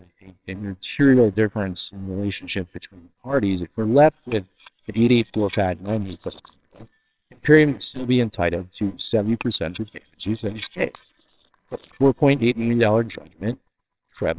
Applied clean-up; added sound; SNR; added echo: neural separator model SepFormer WHAMR!.